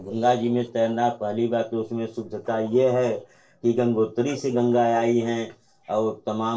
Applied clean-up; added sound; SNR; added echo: neural separator model SepFormer DNS4.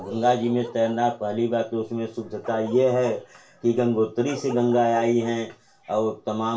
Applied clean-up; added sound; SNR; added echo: none; Bark; 18 dB; reverberation time 0.3 s.